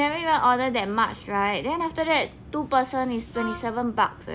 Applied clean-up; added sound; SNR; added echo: none; Wind instrument, woodwind instrument; 13 dB; none.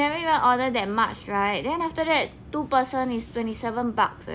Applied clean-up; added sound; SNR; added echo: none; none; none; none.